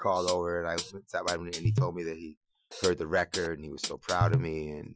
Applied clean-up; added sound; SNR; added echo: classical method Wiener filter.